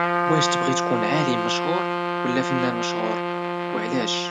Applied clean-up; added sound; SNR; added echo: none; Trumpet; -2 dB; none.